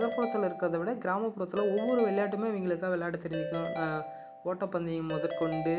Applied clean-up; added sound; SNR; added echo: none; Ringtone / Keyboard (musical); 7 dB; none.